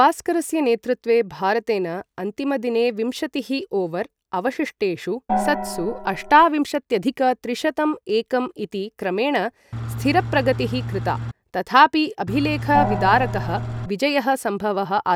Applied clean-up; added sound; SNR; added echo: none; Engine / Truck + Gong; 5 dB; none.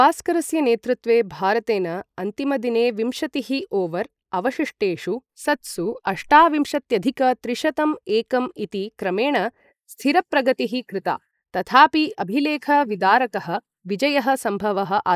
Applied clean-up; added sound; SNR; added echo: neural mask model Resemble Enhance denoiser.